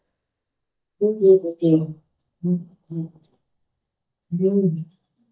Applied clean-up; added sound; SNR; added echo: neural mask model DeepFilterNet 3.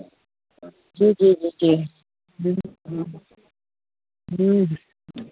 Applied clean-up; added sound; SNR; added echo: none; none; none; none.